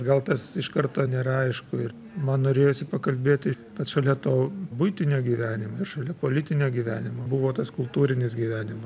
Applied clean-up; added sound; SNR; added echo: none; none; none; none.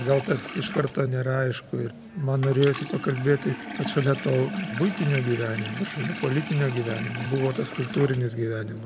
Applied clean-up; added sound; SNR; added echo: none; Sink (filling or washing) / Water tap, faucet; 10 dB; none.